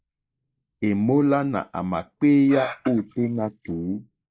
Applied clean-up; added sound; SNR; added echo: neural mask model Resemble Enhance denoiser.